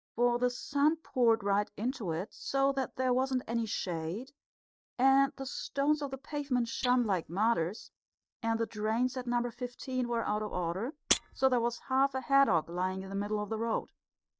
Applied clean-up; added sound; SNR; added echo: neural mask model DeepFilterNet 3.